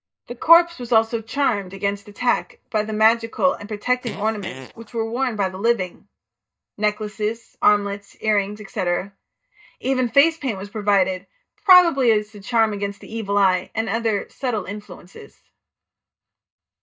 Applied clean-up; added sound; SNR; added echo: neural mask model DeepFilterNet 3.